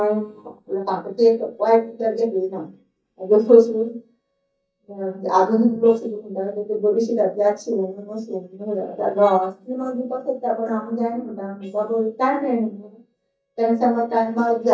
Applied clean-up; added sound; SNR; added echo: neural mask model DeepFilterNet 3.